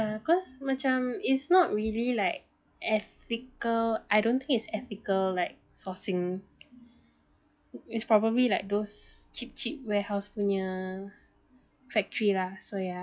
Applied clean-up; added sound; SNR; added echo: classical method log-MMSE.